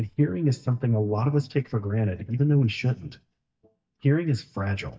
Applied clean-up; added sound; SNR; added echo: neural mask model DeepFilterNet 3.